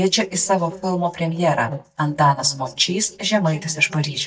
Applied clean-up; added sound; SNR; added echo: neural mask model DeepFilterNet 3.